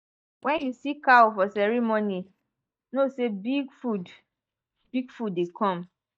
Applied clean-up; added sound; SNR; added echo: neural mask model DeepFilterNet 3.